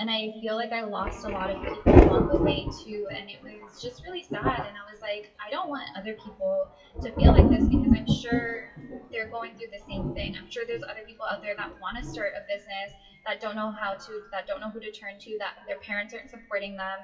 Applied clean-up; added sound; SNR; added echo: classical method WPE with log-MMSE.